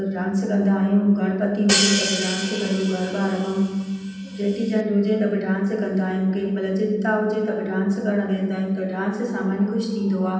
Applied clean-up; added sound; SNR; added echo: none; Hi-hat; 5 dB; reverberation time 0.8 s.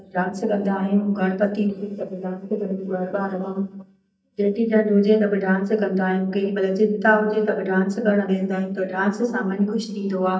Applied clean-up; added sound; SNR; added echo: neural mask model DeepFilterNet 3.